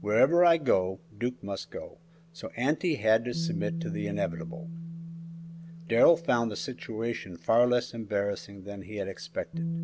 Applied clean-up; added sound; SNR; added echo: none; Bass guitar; 11 dB; none.